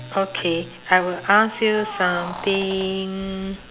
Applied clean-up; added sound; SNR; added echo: none; Keys jangling; 16 dB; none.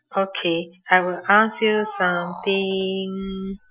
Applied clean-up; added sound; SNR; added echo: classical method Wiener filter.